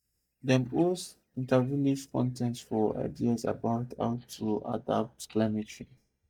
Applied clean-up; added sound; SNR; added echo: neural mask model DeepFilterNet 3.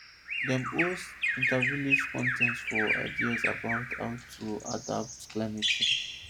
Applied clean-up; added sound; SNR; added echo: none; Bird vocalization, bird call, bird song; -3 dB; none.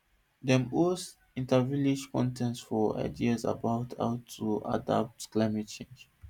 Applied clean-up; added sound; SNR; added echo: none; none; none; none.